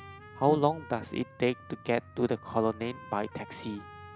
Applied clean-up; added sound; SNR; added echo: none; Trumpet + Drum; 17 dB; none.